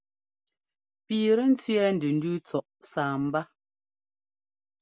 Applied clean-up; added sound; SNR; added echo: none; none; none; none.